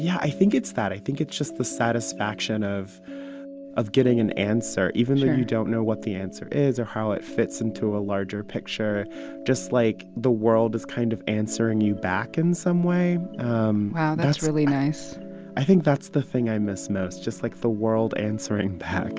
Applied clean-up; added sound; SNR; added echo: none; none; none; none.